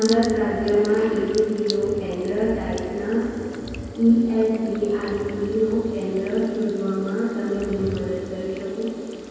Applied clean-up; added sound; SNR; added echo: none; Sink (filling or washing) / Water tap, faucet; 20 dB; reverberation time 2.2 s.